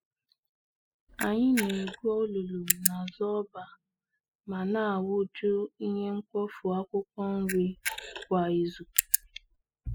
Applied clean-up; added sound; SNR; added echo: classical method spectral subtraction.